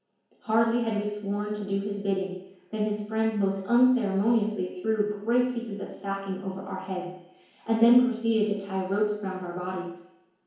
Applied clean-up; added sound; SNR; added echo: none; none; none; reverberation time 1.0 s.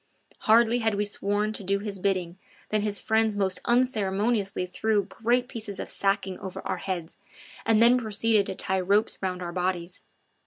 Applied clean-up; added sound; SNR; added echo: none; none; none; none.